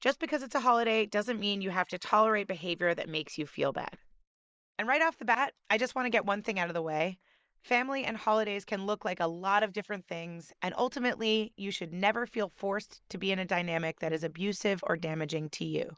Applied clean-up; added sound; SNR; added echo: neural mask model Resemble Enhance denoiser.